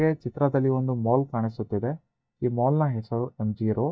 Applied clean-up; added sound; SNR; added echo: neural mask model DeepFilterNet 3.